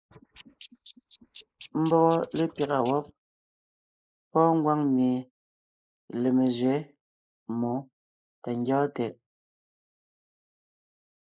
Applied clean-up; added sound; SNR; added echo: neural mask model Resemble Enhance denoiser.